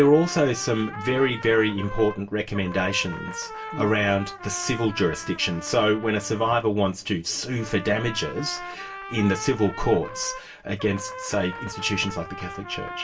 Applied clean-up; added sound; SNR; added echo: none; Trumpet; 13 dB; reverberation time 0.2 s.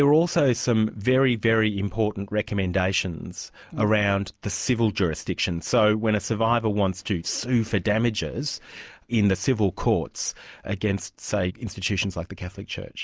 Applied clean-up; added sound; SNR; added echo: none; none; none; none.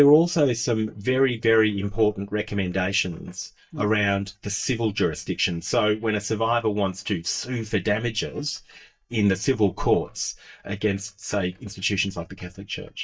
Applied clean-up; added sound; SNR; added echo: neural mask model DeepFilterNet 3.